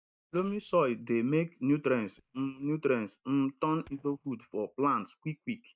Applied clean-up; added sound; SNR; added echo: neural mask model DeepFilterNet 3.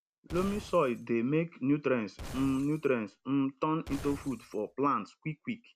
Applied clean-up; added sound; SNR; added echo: none; Glass; 14 dB; none.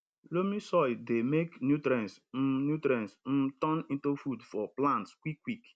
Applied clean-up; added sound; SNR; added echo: none; none; none; none.